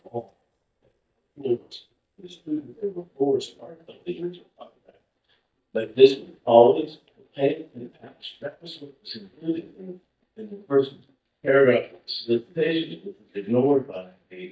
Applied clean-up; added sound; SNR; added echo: neural mask model DeepFilterNet 3.